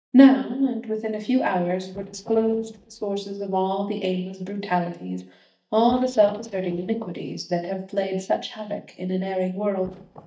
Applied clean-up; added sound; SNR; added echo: neural mask model DeepFilterNet 3.